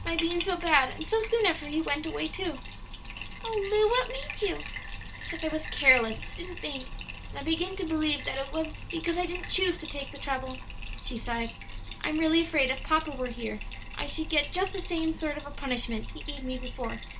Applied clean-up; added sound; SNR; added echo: none; Bathtub (filling or washing); 7 dB; none.